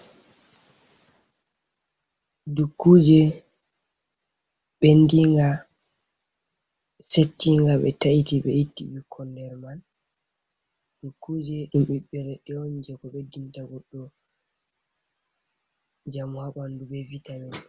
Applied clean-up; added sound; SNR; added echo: none; none; none; none.